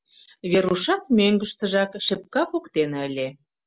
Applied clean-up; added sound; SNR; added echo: none; none; none; none.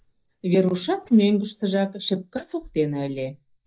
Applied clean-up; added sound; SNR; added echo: neural mask model DeepFilterNet 3.